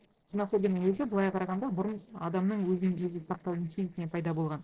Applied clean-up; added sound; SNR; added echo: neural separator model SepFormer DNS4.